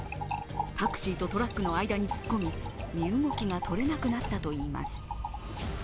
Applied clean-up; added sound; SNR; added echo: none; Trickle, dribble / Splash, splatter; 9 dB; none.